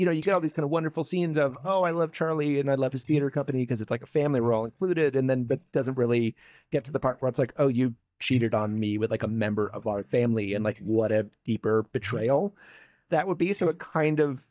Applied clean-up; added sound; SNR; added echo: neural mask model DeepFilterNet 3.